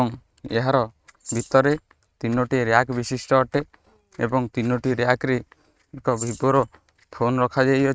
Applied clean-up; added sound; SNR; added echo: neural mask model RNNoise.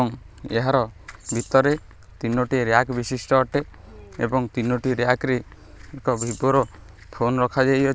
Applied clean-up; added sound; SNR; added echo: none; Rattle / Keys jangling; 19 dB; none.